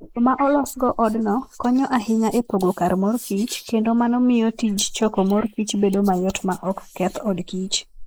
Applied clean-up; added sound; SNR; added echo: neural mask model Resemble Enhance denoiser.